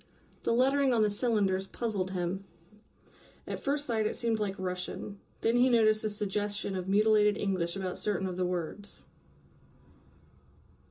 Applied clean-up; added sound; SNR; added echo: none; none; none; reverberation time 0.2 s.